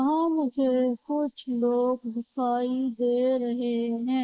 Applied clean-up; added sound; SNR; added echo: neural mask model Resemble Enhance denoiser.